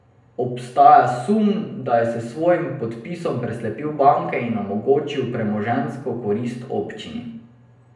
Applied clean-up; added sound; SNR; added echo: none; none; none; reverberation time 0.7 s.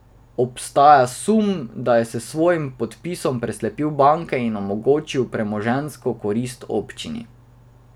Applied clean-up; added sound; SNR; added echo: none; none; none; none.